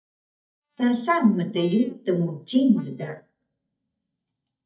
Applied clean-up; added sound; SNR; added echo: neural mask model DeepFilterNet 3.